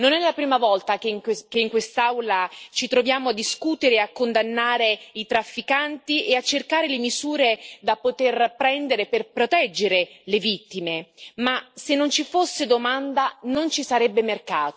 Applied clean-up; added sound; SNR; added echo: neural separator model SepFormer DNS4.